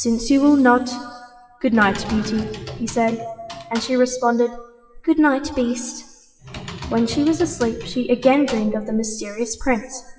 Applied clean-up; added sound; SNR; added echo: classical method WPE with log-MMSE.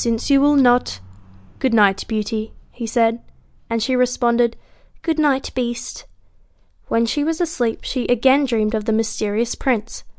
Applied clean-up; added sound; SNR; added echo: none; none; none; none.